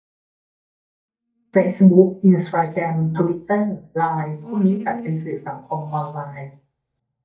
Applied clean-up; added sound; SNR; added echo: neural mask model DeepFilterNet 3.